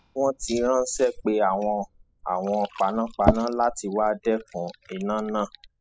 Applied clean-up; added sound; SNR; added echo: classical method spectral subtraction.